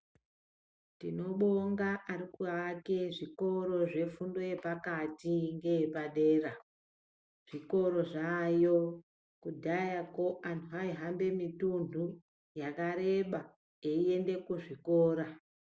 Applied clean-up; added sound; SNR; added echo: none; none; none; none.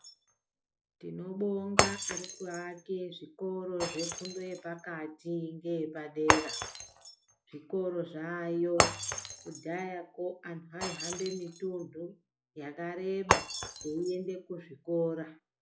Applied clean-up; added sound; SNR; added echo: classical method log-MMSE.